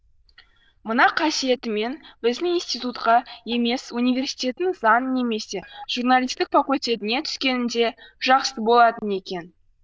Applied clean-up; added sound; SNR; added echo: neural diffusion model UNIVERSE++.